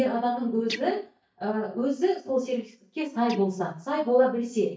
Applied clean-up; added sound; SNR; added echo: neural mask model DeepFilterNet 3.